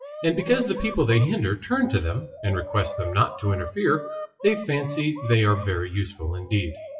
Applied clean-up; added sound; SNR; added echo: classical method WPE with log-MMSE.